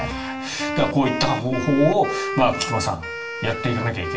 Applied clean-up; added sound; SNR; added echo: none; Wind instrument, woodwind instrument; 7 dB; reverberation time 0.3 s.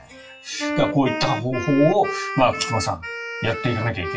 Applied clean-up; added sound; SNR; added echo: classical method WPE with log-MMSE.